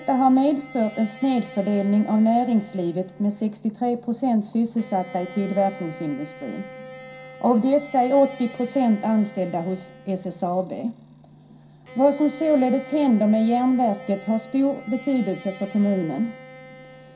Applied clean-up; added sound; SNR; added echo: none; Bowed string instrument; 19 dB; reverberation time 0.3 s.